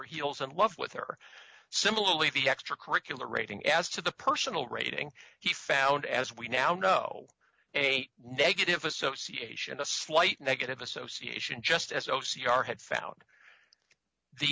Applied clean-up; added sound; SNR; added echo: none; none; none; none.